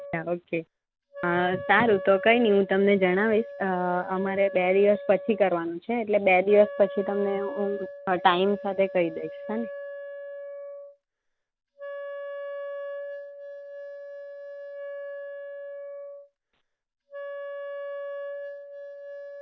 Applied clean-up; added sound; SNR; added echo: none; Wind instrument, woodwind instrument; 11 dB; none.